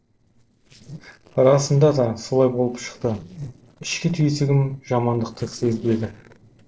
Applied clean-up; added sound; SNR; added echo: neural separator model SepFormer DNS4.